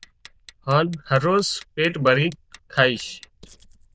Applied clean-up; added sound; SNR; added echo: neural diffusion model UNIVERSE++.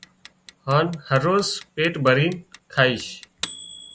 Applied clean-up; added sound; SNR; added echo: none; Clock; 18 dB; none.